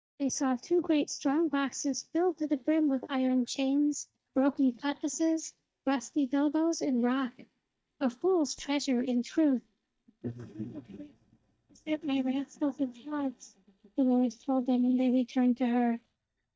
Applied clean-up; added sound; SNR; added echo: neural mask model DeepFilterNet 3.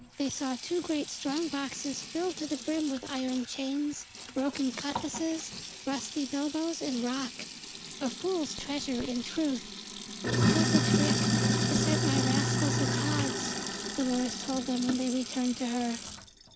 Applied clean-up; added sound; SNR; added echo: none; Sink (filling or washing); 0 dB; none.